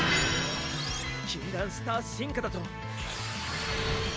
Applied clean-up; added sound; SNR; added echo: none; Acoustic guitar; 13 dB; none.